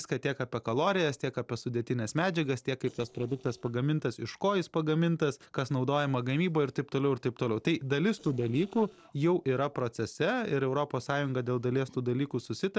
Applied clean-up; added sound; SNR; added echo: neural separator model SepFormer DNS4.